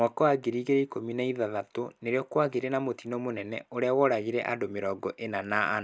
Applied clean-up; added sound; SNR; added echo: none; none; none; none.